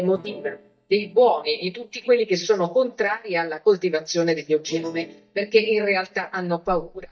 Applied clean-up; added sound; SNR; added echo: neural mask model DeepFilterNet 3.